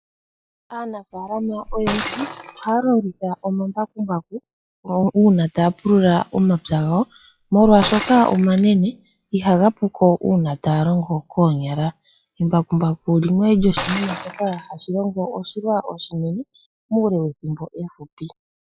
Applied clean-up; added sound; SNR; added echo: classical method log-MMSE.